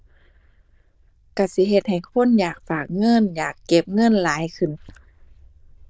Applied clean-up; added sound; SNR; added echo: neural diffusion model UNIVERSE++.